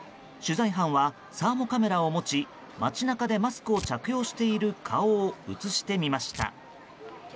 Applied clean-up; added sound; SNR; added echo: none; Tearing; 18 dB; none.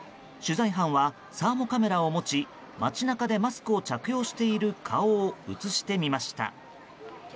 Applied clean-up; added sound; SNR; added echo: none; none; none; none.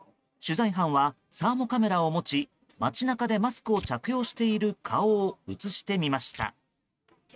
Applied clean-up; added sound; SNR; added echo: neural mask model RNNoise.